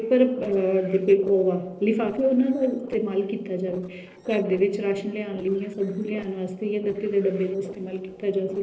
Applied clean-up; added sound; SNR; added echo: neural separator model SepFormer DNS4.